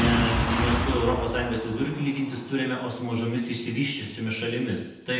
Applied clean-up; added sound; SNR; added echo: none; Boom; 3 dB; reverberation time 0.8 s.